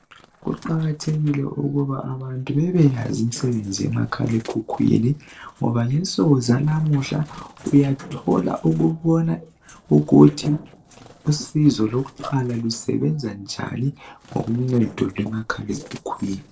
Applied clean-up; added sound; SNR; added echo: neural separator model SepFormer DNS4.